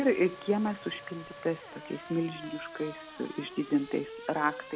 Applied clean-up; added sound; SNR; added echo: none; Water tap, faucet + Race car, auto racing / Accelerating, revving, vroom; 13 dB; none.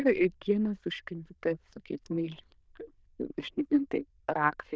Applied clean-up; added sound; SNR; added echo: neural diffusion model UNIVERSE++.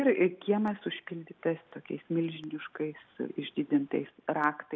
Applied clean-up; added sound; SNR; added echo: none; none; none; none.